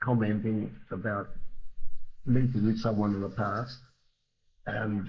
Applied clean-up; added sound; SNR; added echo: neural mask model Resemble Enhance denoiser.